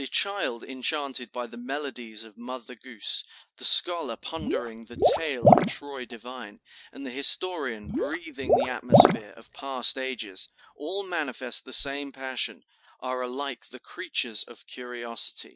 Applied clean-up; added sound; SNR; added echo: neural mask model RNNoise.